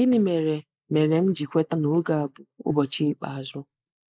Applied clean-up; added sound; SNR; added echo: neural mask model Resemble Enhance denoiser.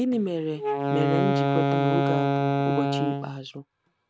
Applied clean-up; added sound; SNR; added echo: neural mask model RNNoise.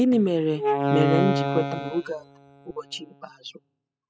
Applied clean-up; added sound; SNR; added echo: classical method spectral subtraction.